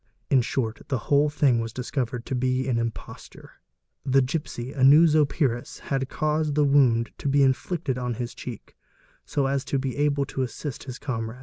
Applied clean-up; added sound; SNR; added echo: none; none; none; none.